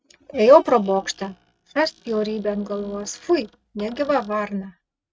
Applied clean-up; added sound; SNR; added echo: neural mask model RNNoise.